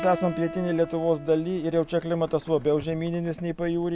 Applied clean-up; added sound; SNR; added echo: none; Acoustic guitar; 15 dB; none.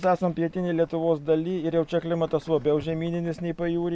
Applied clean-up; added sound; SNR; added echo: none; none; none; none.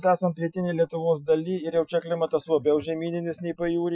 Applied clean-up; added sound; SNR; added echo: classical method Wiener filter.